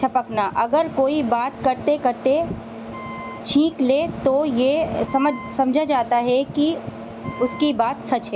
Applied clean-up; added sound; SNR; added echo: none; Wind instrument, woodwind instrument; 17 dB; none.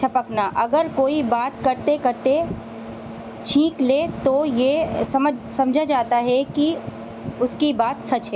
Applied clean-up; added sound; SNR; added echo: none; none; none; none.